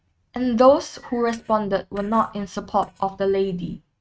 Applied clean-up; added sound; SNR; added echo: neural mask model RNNoise.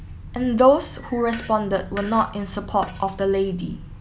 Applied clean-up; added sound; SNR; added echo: none; Fart; 19 dB; none.